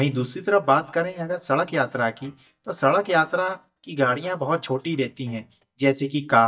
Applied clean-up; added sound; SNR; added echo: neural mask model DeepFilterNet 3.